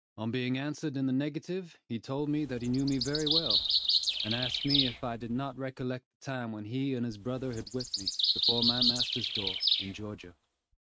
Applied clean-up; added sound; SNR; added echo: neural mask model RNNoise.